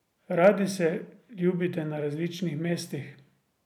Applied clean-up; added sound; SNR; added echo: none; none; none; none.